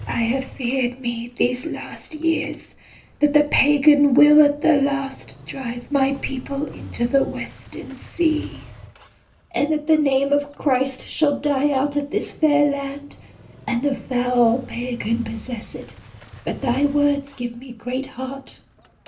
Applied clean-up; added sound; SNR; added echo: none; Motorcycle; 20 dB; reverberation time 0.3 s.